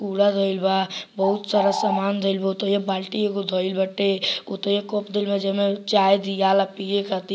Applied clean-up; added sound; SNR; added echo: none; Bird; 4 dB; none.